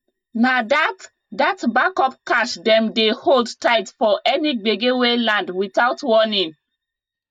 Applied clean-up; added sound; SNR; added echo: neural mask model DeepFilterNet 3.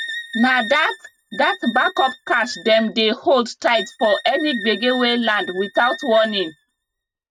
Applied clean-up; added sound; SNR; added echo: neural mask model RNNoise.